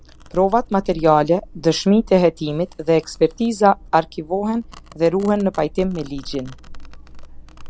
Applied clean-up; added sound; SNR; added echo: none; Domestic sounds, home sounds; 17 dB; none.